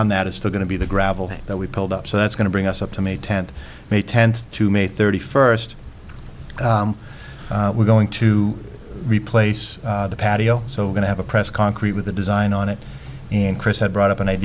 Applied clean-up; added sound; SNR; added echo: none; none; none; none.